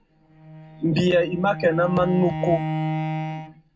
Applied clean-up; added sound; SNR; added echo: none; Bowed string instrument; 6 dB; reverberation time 0.3 s.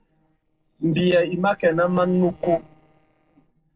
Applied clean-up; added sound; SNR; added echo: neural separator model SepFormer DNS4.